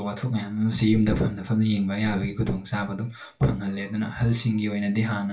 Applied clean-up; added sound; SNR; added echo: none; none; none; reverberation time 0.2 s.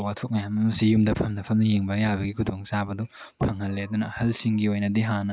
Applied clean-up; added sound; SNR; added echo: none; none; none; none.